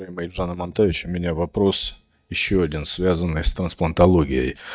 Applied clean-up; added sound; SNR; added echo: neural mask model DeepFilterNet 3.